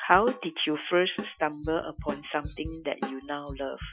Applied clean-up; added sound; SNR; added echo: classical method Wiener filter.